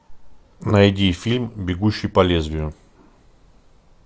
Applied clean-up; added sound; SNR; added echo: none; none; none; none.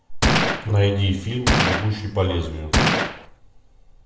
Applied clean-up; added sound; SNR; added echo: none; Gunshot, gunfire; -2 dB; reverberation time 0.8 s.